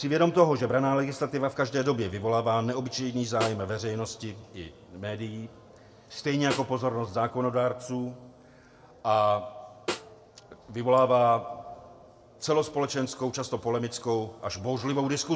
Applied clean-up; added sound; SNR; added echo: none; Snare drum; 12 dB; reverberation time 1.0 s.